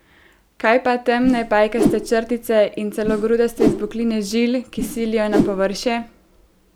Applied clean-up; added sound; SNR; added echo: none; Whoosh, swoosh, swish; 4 dB; none.